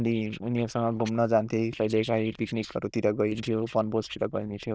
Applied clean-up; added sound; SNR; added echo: neural diffusion model UNIVERSE++.